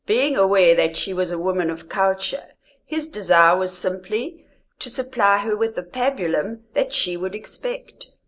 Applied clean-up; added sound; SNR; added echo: none; none; none; none.